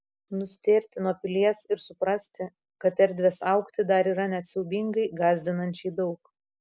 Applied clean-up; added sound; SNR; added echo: none; none; none; none.